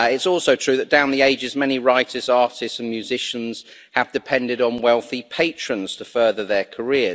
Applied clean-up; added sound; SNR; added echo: none; none; none; none.